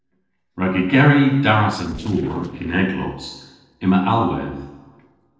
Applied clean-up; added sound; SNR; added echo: neural separator model SepFormer DNS4.